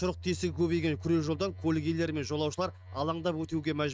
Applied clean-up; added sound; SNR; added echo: neural mask model RNNoise.